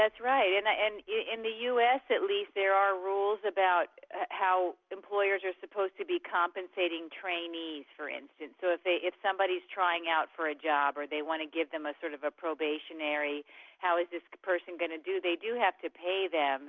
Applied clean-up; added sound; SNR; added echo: none; none; none; none.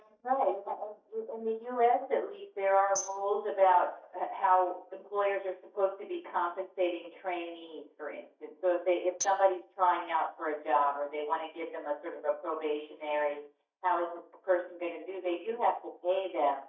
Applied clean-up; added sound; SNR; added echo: neural mask model DeepFilterNet 3.